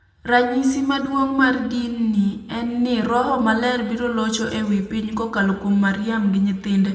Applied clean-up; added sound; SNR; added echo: none; none; none; reverberation time 0.9 s.